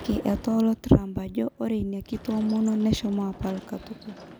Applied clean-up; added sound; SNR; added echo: none; Sliding door / Slam; 18 dB; none.